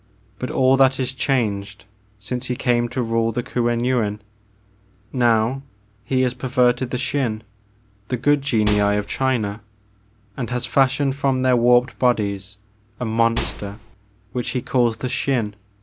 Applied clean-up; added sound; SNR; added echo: none; Microwave oven; 6 dB; none.